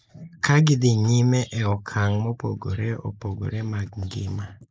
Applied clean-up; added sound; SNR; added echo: neural mask model Resemble Enhance denoiser.